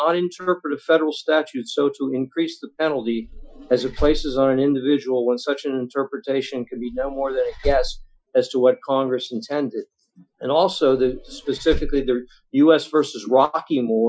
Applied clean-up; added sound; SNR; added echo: classical method Wiener filter.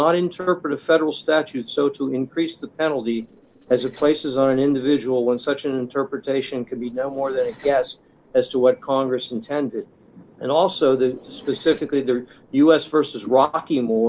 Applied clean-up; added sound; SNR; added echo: neural separator model SepFormer DNS4.